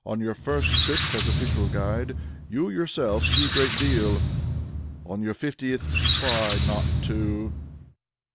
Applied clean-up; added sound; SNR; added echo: none; Squeak; -3 dB; none.